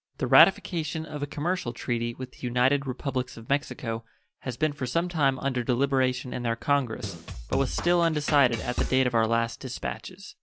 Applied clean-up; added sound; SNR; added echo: none; Drum kit; 6 dB; none.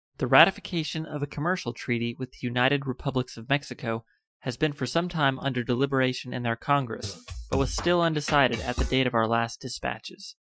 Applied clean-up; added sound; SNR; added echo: classical method Wiener filter.